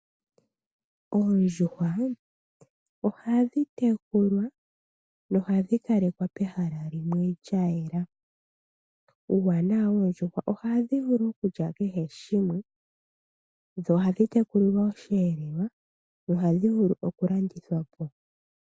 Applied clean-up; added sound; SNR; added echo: none; none; none; none.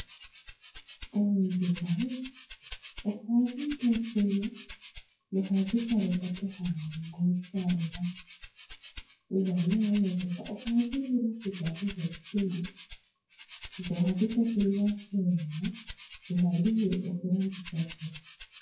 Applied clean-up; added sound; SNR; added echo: classical method WPE with log-MMSE.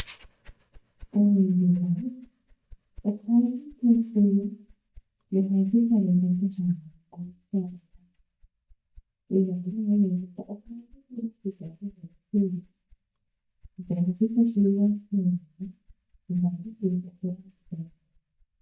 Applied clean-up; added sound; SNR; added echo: neural mask model DeepFilterNet 3.